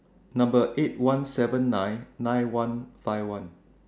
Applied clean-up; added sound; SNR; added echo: none; none; none; none.